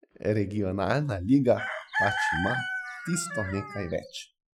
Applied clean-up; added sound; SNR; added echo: classical method Wiener filter.